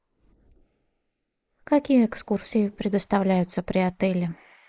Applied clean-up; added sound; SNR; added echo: neural mask model Resemble Enhance denoiser.